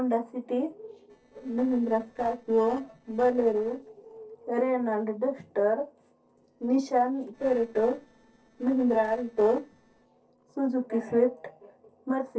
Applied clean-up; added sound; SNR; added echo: neural separator model SepFormer DNS4.